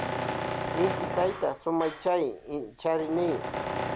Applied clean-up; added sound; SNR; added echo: none; Tools; 4 dB; none.